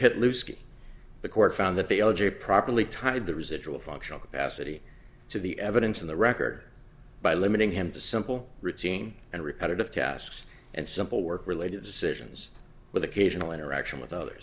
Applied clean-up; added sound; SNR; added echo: none; none; none; none.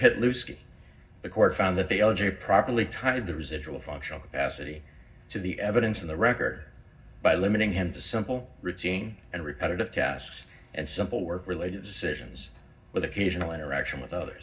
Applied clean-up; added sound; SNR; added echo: none; none; none; reverberation time 0.4 s.